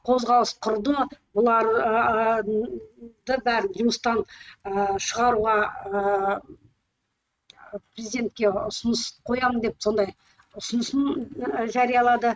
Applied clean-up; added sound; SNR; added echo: neural mask model RNNoise.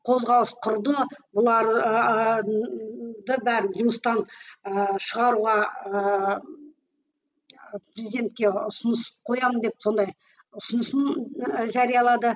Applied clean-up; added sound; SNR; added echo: none; none; none; none.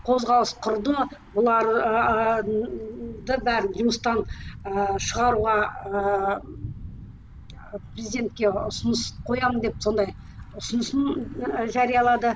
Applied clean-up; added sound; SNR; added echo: none; Thunder / Bicycle; 15 dB; none.